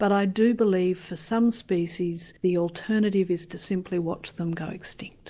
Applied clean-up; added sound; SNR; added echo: none; none; none; none.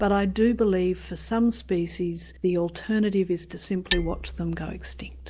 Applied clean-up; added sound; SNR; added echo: none; Hammer; 12 dB; none.